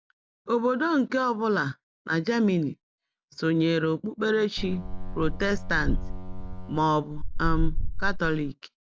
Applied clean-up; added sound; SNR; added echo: none; Boat, Water vehicle; 0 dB; none.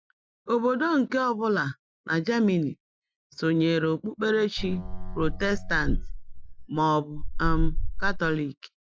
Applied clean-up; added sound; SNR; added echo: classical method Wiener filter.